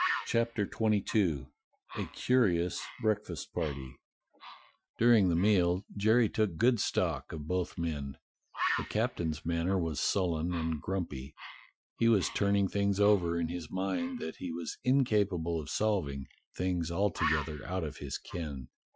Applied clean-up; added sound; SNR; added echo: classical method Wiener filter.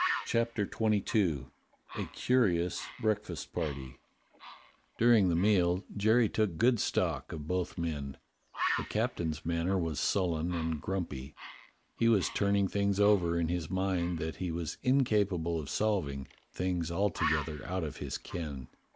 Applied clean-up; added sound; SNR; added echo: none; Bird; 13 dB; none.